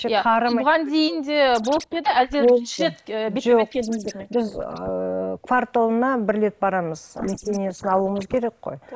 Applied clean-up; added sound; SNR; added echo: neural mask model Resemble Enhance denoiser.